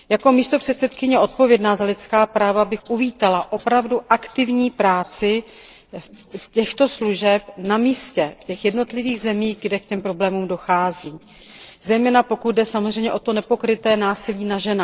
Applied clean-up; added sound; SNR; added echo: neural separator model SepFormer DNS4.